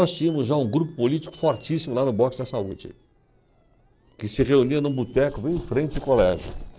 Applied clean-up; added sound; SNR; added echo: neural separator model SepFormer DNS4.